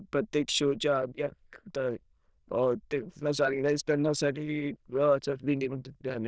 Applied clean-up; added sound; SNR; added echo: neural diffusion model UNIVERSE++.